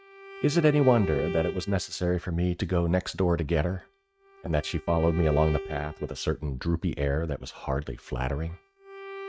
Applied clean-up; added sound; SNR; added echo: neural mask model RNNoise.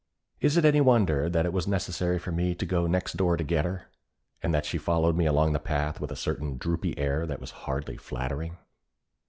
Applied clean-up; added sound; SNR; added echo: none; none; none; none.